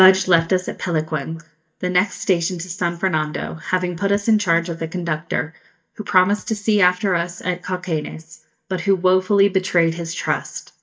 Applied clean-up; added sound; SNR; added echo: neural mask model DeepFilterNet 3.